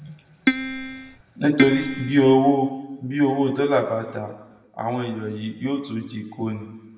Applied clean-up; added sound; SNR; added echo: none; Keyboard (musical); 2 dB; reverberation time 1.0 s.